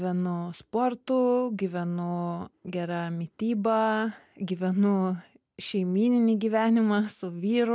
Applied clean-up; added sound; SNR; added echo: none; none; none; none.